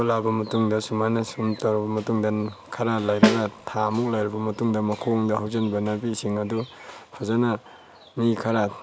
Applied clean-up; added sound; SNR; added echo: none; Snare drum; 1 dB; none.